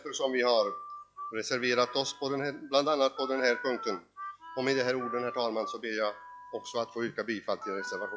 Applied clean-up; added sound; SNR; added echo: classical method log-MMSE.